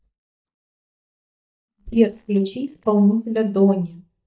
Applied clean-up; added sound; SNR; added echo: neural mask model DeepFilterNet 3.